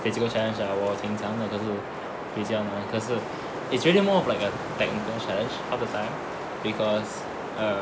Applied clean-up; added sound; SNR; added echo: none; Wind; 5 dB; none.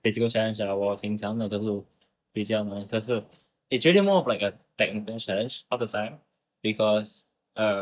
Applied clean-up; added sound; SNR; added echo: neural mask model DeepFilterNet 3.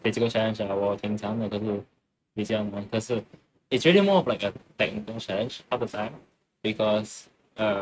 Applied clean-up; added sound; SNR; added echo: neural mask model RNNoise.